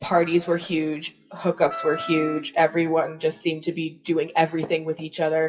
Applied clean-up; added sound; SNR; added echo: classical method WPE with log-MMSE.